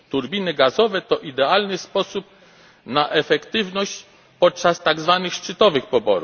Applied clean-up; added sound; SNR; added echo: none; none; none; none.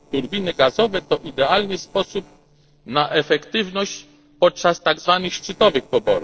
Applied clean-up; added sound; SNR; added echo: neural separator model SepFormer DNS4.